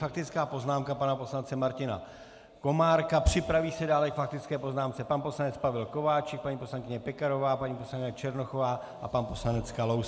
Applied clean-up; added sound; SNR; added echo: none; none; none; none.